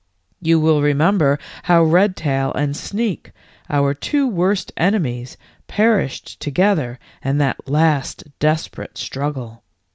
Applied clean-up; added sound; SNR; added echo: none; none; none; none.